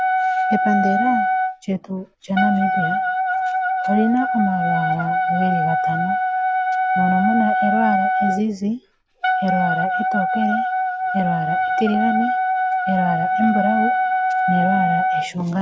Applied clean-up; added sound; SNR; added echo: none; Wind instrument, woodwind instrument; -3 dB; none.